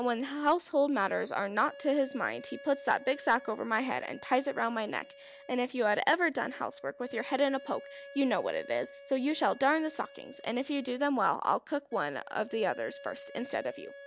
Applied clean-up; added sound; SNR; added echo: none; Wind instrument, woodwind instrument; 19 dB; none.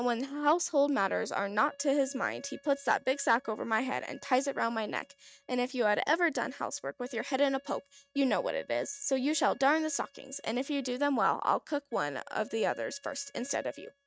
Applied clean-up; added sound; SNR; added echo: neural mask model RNNoise.